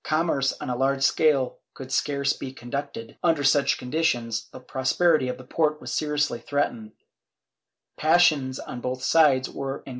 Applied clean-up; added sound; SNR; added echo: none; none; none; none.